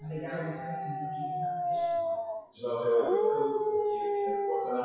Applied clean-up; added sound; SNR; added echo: classical method WPE with log-MMSE.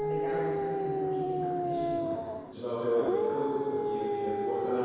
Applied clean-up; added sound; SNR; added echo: none; Dog; -2 dB; reverberation time 2.2 s.